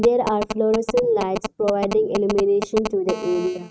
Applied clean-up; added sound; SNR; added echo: neural mask model RNNoise.